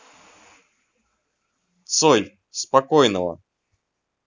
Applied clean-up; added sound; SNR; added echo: none; none; none; none.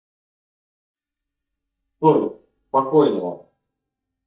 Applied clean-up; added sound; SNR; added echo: neural mask model DeepFilterNet 3.